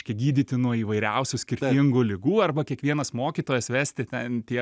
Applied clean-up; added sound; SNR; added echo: none; none; none; none.